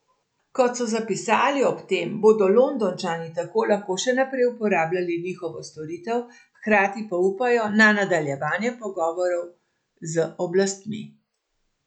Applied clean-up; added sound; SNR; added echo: none; none; none; none.